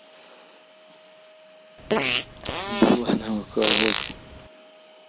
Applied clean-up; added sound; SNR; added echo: none; Fart; 0 dB; none.